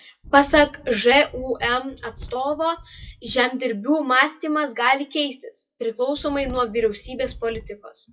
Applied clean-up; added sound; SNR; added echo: classical method WPE with log-MMSE.